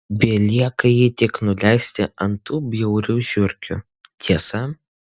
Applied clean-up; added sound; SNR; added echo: none; none; none; none.